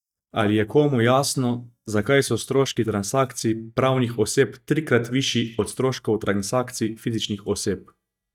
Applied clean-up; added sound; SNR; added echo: neural mask model DeepFilterNet 3.